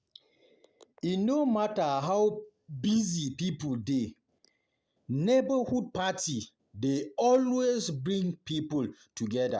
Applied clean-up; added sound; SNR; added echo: none; none; none; none.